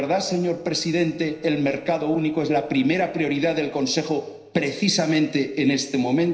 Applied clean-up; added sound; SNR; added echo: neural separator model SepFormer DNS4.